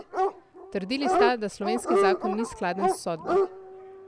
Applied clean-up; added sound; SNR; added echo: none; Dog; -3 dB; none.